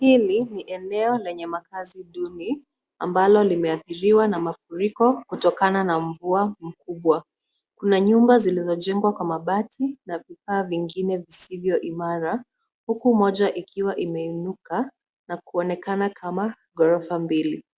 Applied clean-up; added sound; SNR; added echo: none; none; none; none.